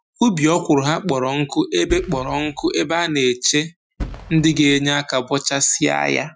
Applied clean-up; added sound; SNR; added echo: classical method Wiener filter.